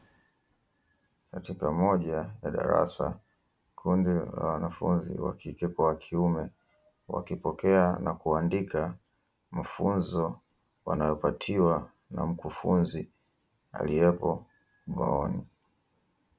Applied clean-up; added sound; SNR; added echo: none; none; none; none.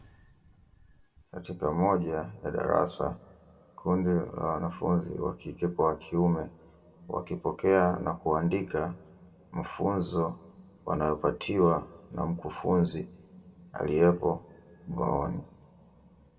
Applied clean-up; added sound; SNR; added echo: none; none; none; reverberation time 1.2 s.